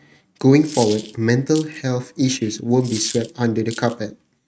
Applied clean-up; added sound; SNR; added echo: neural mask model RNNoise.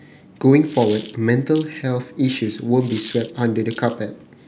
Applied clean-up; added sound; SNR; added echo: none; Coin (dropping); 14 dB; none.